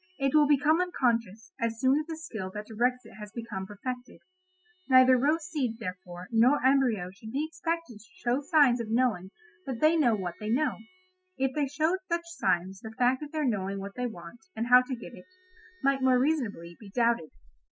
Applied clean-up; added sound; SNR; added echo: classical method spectral subtraction.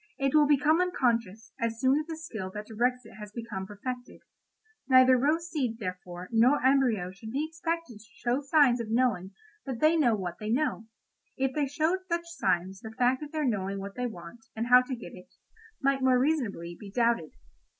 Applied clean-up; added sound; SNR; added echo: none; none; none; none.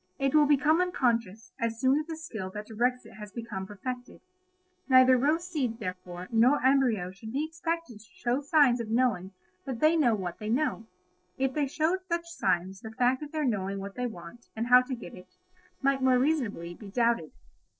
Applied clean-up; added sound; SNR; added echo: neural separator model SepFormer DNS4.